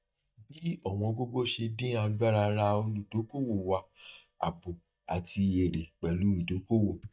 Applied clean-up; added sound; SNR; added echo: neural mask model DeepFilterNet 3.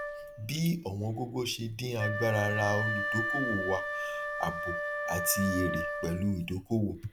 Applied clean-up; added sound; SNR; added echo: none; Wind instrument, woodwind instrument; 3 dB; none.